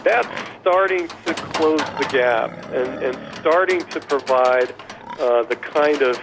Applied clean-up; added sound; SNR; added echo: none; Livestock, farm animals, working animals; 12 dB; none.